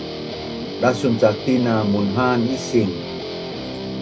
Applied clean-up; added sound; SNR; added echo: none; Guitar; 7 dB; none.